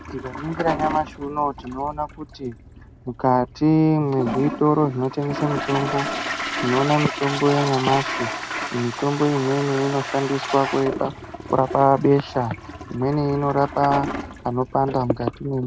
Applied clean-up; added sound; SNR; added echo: none; Toilet flush; 8 dB; none.